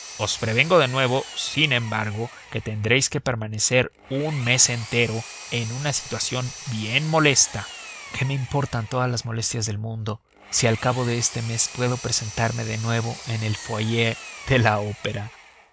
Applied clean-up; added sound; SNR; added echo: none; Engine; 16 dB; none.